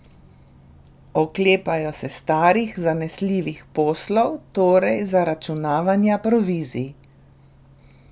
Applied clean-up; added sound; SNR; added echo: none; none; none; none.